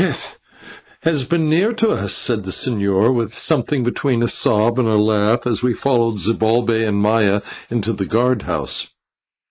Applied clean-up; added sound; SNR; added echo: neural mask model Resemble Enhance denoiser.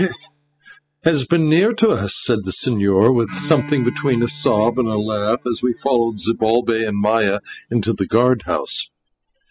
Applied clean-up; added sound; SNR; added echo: classical method spectral subtraction.